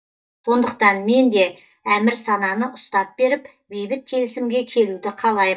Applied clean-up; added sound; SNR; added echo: neural mask model DeepFilterNet 3.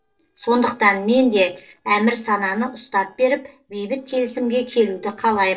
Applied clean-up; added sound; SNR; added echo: neural separator model SepFormer DNS4.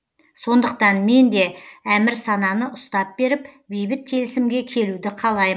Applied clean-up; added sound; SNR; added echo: none; none; none; none.